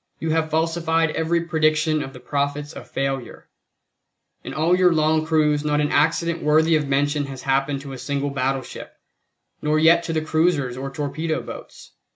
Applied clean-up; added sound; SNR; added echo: none; none; none; none.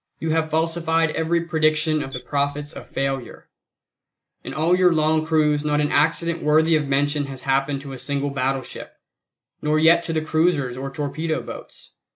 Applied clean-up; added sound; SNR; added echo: neural mask model Resemble Enhance denoiser.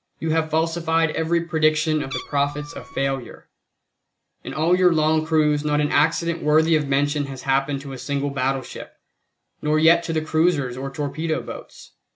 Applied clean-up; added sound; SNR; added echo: none; Meow; 14 dB; none.